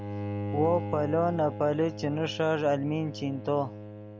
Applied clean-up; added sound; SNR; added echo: none; Bowed string instrument; 8 dB; none.